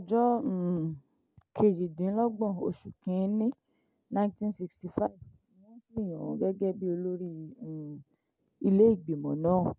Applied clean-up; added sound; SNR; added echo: none; none; none; none.